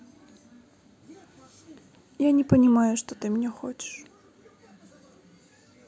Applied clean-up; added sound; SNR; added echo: none; none; none; none.